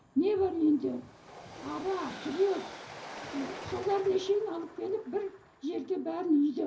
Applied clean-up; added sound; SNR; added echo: none; Train; 16 dB; reverberation time 0.5 s.